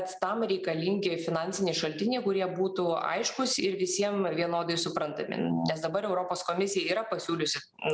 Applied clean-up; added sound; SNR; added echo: none; none; none; none.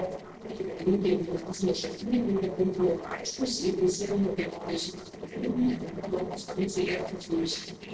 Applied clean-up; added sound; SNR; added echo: neural separator model SepFormer DNS4.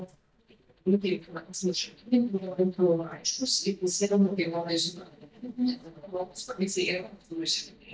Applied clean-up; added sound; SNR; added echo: neural mask model DeepFilterNet 3.